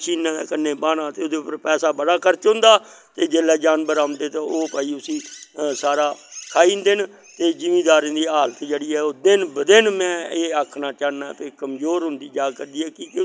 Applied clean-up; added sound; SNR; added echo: none; none; none; none.